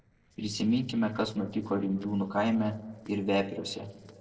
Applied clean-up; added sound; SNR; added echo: neural separator model SepFormer DNS4.